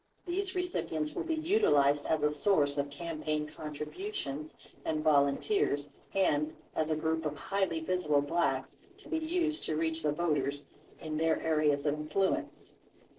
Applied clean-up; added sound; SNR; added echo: neural separator model SepFormer DNS4.